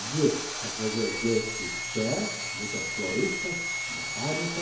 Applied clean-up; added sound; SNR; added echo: none; Sawing; 2 dB; reverberation time 2.3 s.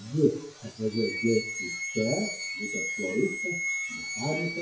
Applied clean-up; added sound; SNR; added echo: classical method WPE with log-MMSE.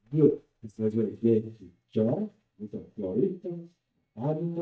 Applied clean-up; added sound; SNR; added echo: neural mask model DeepFilterNet 3.